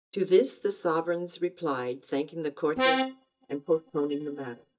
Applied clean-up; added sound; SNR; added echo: neural mask model DeepFilterNet 3.